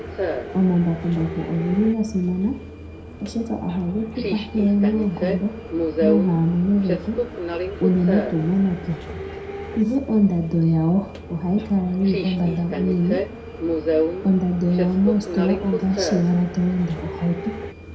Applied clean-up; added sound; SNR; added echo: none; Subway, metro, underground; 6 dB; reverberation time 0.5 s.